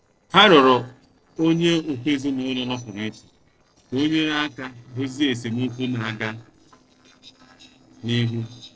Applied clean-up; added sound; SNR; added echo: neural separator model SepFormer DNS4.